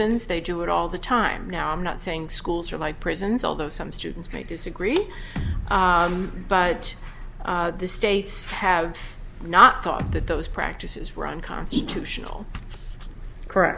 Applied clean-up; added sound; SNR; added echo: none; Bass drum; 8 dB; none.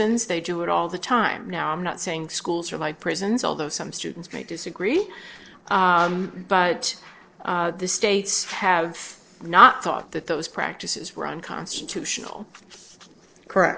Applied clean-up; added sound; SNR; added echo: neural separator model SepFormer DNS4.